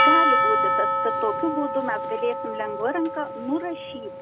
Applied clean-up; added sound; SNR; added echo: none; Percussion; -4 dB; none.